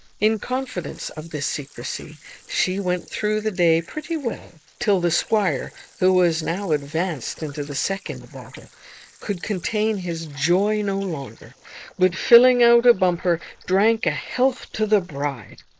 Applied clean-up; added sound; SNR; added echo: neural mask model Resemble Enhance denoiser.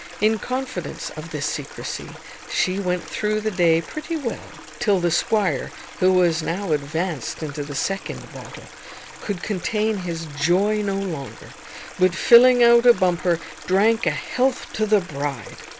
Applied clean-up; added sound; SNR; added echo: none; Stream; 17 dB; none.